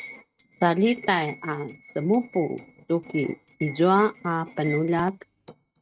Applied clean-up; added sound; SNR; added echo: neural mask model RNNoise.